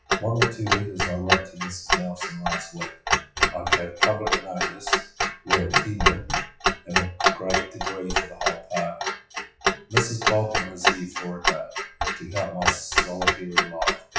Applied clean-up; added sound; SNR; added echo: classical method WPE with log-MMSE.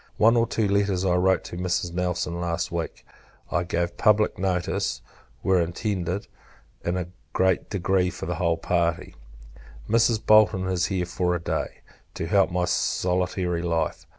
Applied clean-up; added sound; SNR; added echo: none; none; none; none.